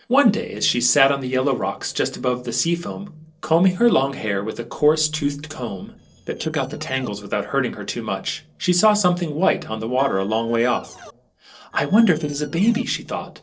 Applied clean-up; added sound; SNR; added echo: neural separator model SepFormer DNS4.